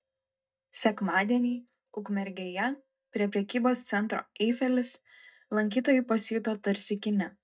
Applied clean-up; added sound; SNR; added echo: neural mask model DeepFilterNet 3.